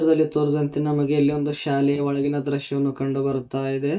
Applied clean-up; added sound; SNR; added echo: neural mask model DeepFilterNet 3.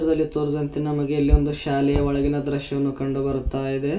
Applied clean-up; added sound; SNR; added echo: none; Knock; 13 dB; reverberation time 0.2 s.